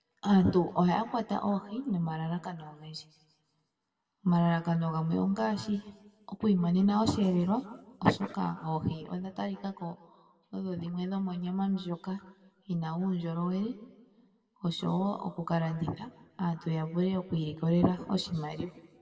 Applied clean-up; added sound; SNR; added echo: none; none; none; reverberation time 1.2 s.